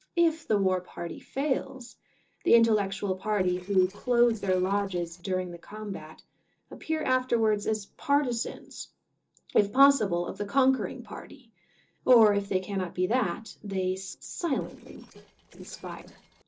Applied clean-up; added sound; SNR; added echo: neural separator model SepFormer DNS4.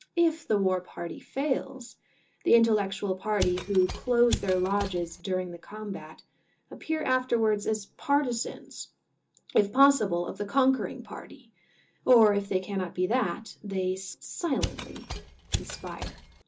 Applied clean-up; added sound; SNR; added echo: none; Mechanisms; 7 dB; reverberation time 0.2 s.